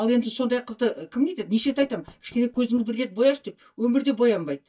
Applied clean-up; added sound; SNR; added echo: neural mask model DeepFilterNet 3.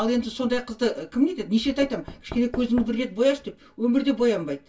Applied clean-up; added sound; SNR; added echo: none; Knock / Wood; 17 dB; reverberation time 0.2 s.